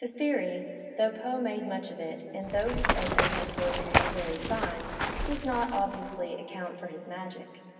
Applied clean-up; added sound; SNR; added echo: none; Run; -2 dB; reverberation time 2.6 s.